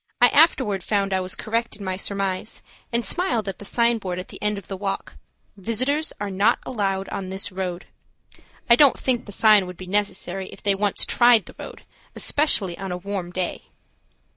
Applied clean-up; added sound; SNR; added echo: neural mask model DeepFilterNet 3.